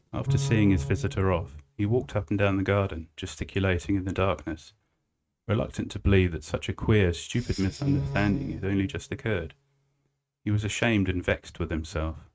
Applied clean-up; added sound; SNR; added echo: neural mask model RNNoise.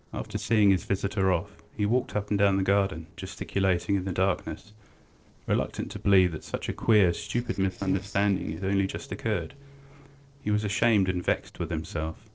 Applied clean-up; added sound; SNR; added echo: neural separator model SepFormer DNS4.